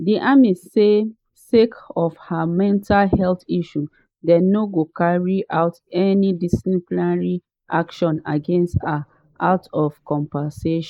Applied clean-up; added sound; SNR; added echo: neural mask model Resemble Enhance denoiser.